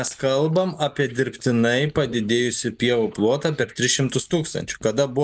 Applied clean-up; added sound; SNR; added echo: neural mask model DeepFilterNet 3.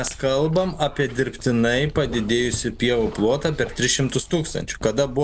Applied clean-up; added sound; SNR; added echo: none; Dog + Purr; 15 dB; none.